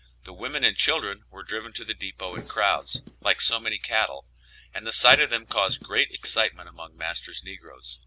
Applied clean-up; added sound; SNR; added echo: none; Thump, thud; 19 dB; none.